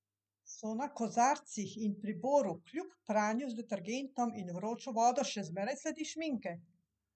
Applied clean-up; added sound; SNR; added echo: none; none; none; none.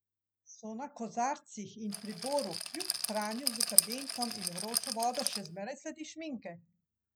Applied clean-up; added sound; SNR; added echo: none; Rattle; -4 dB; none.